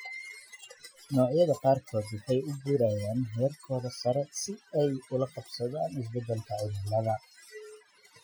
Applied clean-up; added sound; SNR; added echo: classical method Wiener filter.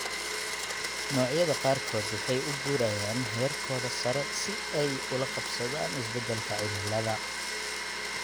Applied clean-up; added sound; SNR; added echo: none; Domestic sounds, home sounds; 1 dB; none.